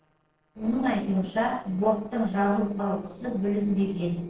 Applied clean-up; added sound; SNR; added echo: neural separator model SepFormer DNS4.